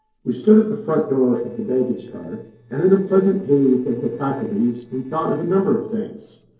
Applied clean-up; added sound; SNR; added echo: neural separator model SepFormer DNS4.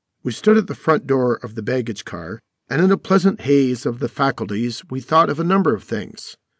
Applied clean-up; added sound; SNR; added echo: none; none; none; none.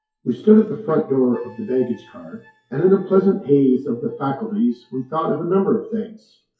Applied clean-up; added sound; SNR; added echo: classical method WPE with log-MMSE.